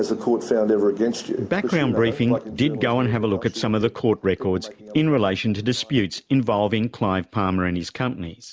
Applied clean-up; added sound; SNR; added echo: none; none; none; none.